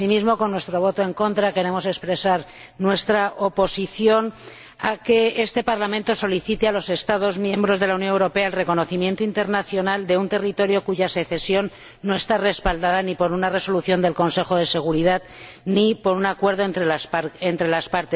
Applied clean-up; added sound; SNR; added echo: none; none; none; none.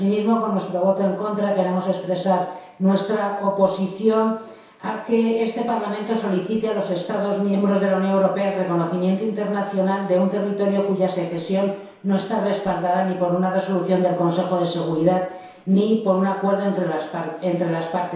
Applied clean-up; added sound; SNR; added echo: none; none; none; reverberation time 0.7 s.